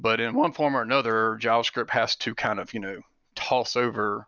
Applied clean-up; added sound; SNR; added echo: none; none; none; none.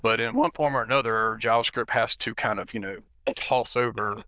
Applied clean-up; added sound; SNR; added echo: neural diffusion model UNIVERSE++.